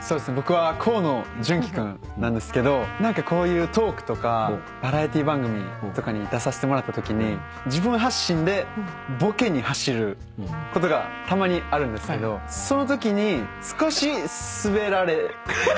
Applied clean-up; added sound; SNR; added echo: none; Trumpet; 15 dB; none.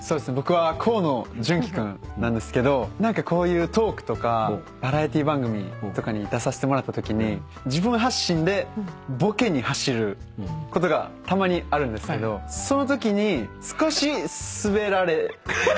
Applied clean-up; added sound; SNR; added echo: none; none; none; none.